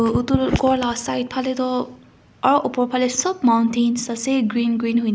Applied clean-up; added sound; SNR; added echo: none; none; none; none.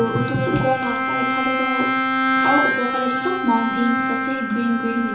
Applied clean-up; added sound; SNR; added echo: none; Bowed string instrument; -1 dB; reverberation time 0.6 s.